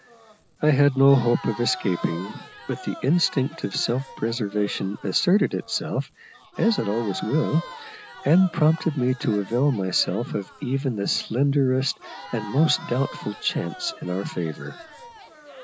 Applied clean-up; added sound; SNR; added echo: none; Crowd; 17 dB; none.